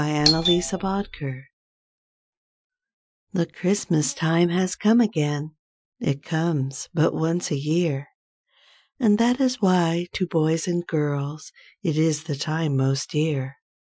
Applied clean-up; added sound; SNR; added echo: classical method Wiener filter.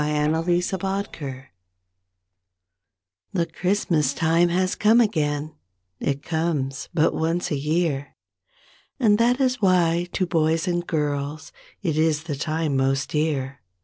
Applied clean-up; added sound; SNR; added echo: neural separator model SepFormer DNS4.